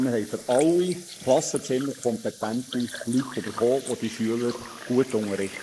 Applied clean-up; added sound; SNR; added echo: neural mask model Resemble Enhance denoiser.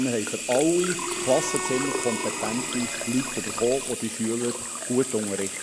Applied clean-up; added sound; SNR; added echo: none; Bowed string instrument + Sink (filling or washing) / Water tap, faucet; 3 dB; none.